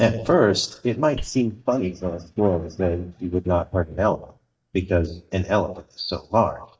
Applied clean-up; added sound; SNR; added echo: neural mask model DeepFilterNet 3.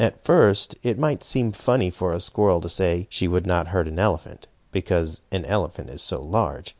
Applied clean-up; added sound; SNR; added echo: none; none; none; none.